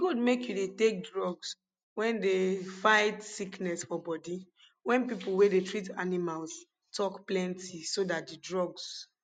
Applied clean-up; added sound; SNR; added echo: none; none; none; none.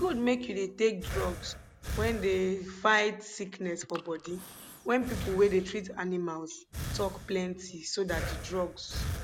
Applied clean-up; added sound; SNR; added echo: none; Breathing; 9 dB; none.